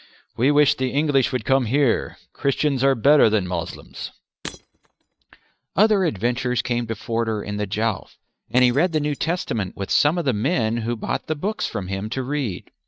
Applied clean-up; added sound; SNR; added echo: neural mask model RNNoise.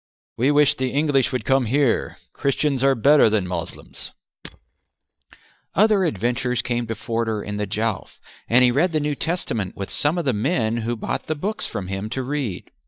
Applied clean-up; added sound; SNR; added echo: neural mask model DeepFilterNet 3.